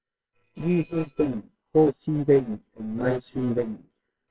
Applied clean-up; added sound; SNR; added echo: neural separator model SepFormer WHAMR!.